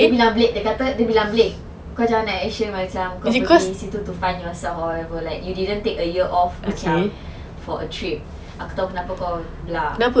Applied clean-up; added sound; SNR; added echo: none; none; none; none.